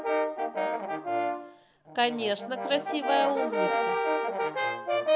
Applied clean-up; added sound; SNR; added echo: none; Brass instrument; -4 dB; none.